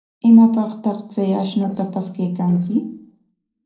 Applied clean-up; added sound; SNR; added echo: neural separator model SepFormer DNS4.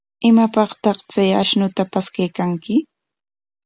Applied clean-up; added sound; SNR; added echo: none; none; none; none.